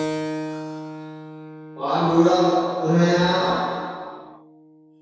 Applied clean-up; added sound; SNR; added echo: none; Keyboard (musical); 12 dB; reverberation time 2.0 s.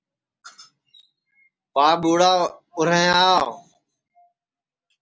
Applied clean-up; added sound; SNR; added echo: none; none; none; none.